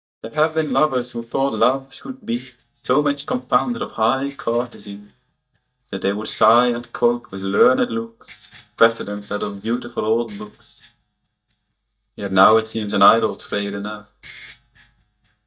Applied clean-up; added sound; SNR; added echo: neural mask model DeepFilterNet 3.